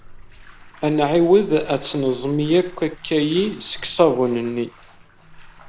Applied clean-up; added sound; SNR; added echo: none; Bathtub (filling or washing); 20 dB; none.